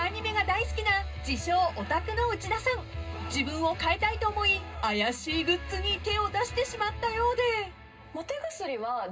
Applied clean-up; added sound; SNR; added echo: none; none; none; reverberation time 0.2 s.